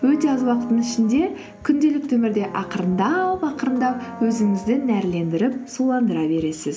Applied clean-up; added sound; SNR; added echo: none; Brass instrument; 18 dB; none.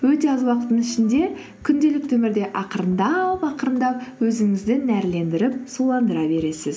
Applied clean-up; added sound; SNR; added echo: none; none; none; none.